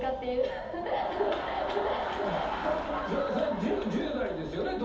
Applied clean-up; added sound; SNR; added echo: none; Traffic noise, roadway noise / Bicycle; 12 dB; reverberation time 0.6 s.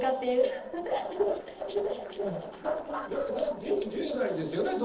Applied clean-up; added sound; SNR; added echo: neural separator model SepFormer DNS4.